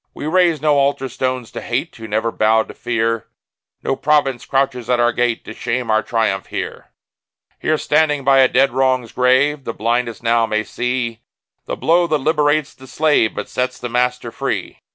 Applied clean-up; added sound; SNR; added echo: none; none; none; none.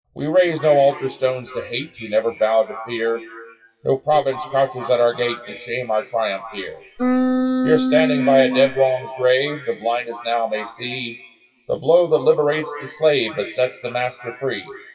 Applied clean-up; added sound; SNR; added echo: classical method WPE with log-MMSE.